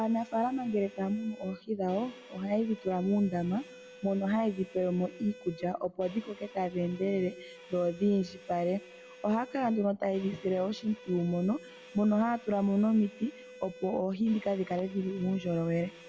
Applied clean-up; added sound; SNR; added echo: none; Bowed string instrument; 20 dB; reverberation time 0.9 s.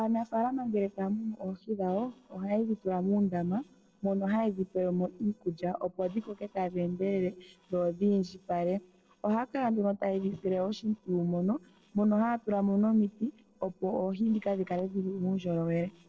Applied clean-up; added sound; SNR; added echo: neural separator model SepFormer DNS4.